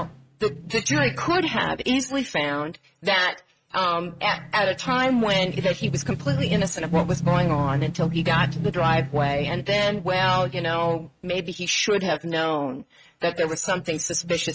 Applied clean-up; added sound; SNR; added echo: neural mask model RNNoise.